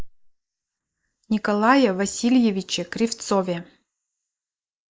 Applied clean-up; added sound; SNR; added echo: neural mask model Resemble Enhance denoiser.